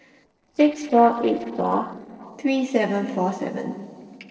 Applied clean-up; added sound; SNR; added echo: neural separator model SepFormer DNS4.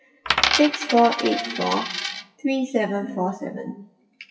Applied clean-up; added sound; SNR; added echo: classical method WPE with log-MMSE.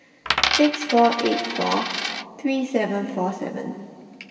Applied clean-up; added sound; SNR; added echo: none; Coin (dropping); 2 dB; reverberation time 2.3 s.